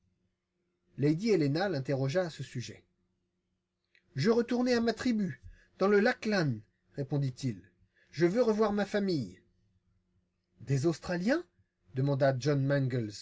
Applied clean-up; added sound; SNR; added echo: none; none; none; none.